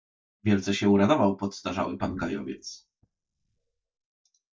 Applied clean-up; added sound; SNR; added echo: neural mask model DeepFilterNet 3.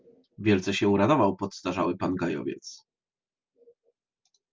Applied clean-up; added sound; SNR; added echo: none; none; none; none.